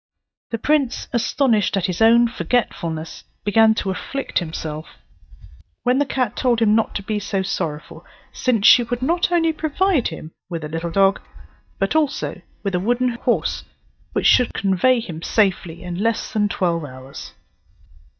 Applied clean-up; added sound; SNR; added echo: neural mask model DeepFilterNet 3.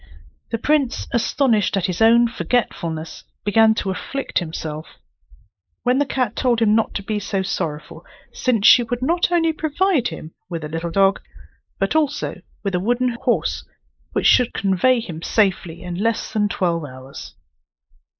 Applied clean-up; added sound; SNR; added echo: neural mask model Resemble Enhance denoiser.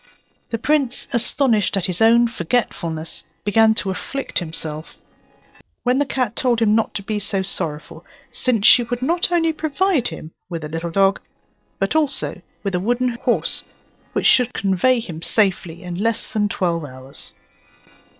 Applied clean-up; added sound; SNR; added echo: neural separator model SepFormer DNS4.